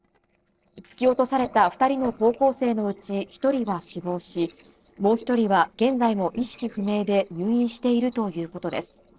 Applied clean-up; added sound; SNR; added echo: neural separator model SepFormer DNS4.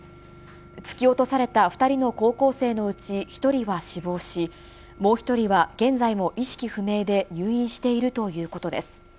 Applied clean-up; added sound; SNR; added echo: none; none; none; none.